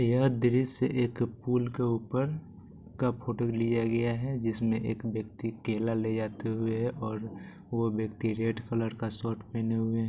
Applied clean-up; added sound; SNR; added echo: none; none; none; none.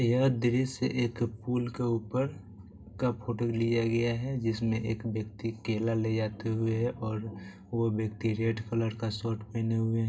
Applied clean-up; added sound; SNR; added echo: none; none; none; reverberation time 0.2 s.